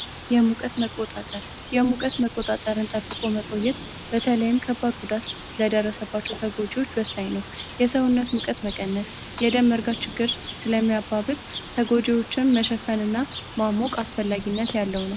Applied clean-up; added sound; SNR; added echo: none; Bird; 12 dB; none.